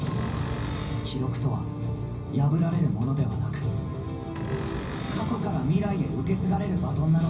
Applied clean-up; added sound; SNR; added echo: none; Cupboard open or close; 12 dB; reverberation time 0.5 s.